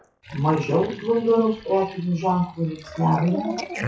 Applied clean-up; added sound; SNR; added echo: classical method WPE with log-MMSE.